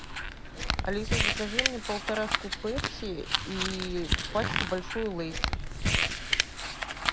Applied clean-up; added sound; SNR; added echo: none; Crumpling, crinkling; -4 dB; none.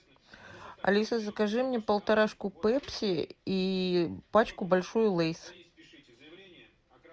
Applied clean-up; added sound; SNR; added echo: none; none; none; none.